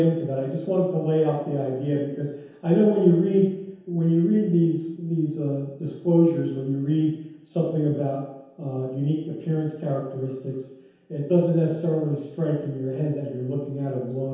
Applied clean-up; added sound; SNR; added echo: none; none; none; reverberation time 0.9 s.